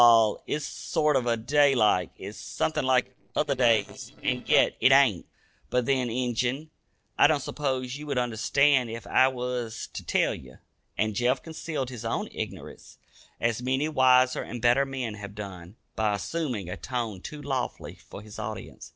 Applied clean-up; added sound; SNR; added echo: neural separator model SepFormer DNS4.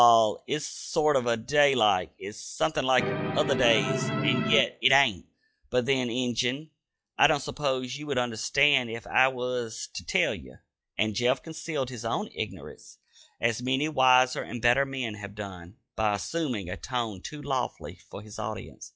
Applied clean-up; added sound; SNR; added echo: classical method log-MMSE.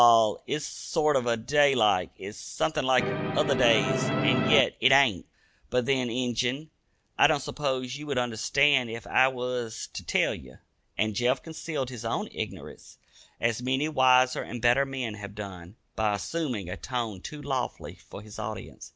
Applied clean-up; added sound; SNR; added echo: none; Musical instrument; 0 dB; none.